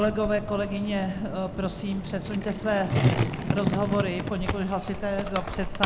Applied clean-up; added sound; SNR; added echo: none; Skateboard; 2 dB; none.